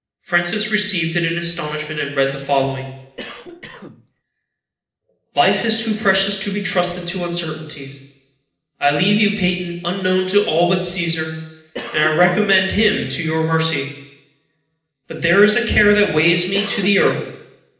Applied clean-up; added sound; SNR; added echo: neural separator model SepFormer DNS4.